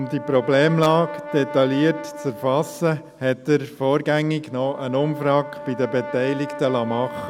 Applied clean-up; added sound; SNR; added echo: none; Brass instrument; 13 dB; none.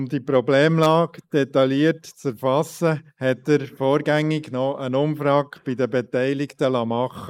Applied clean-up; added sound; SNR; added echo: neural mask model Resemble Enhance denoiser.